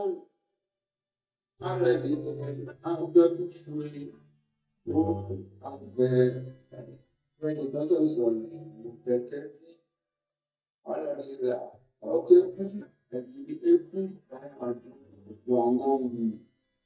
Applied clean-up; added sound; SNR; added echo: neural mask model DeepFilterNet 3.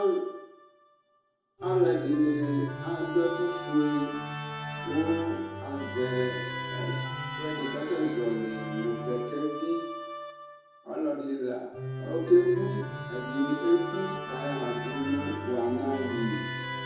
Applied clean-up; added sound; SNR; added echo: none; Musical instrument; 7 dB; reverberation time 1.0 s.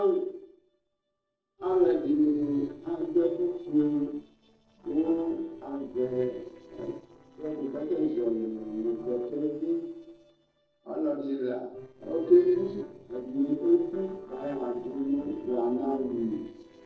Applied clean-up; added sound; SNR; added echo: neural separator model SepFormer DNS4.